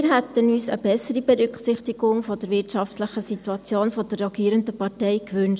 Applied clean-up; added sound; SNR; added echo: none; none; none; none.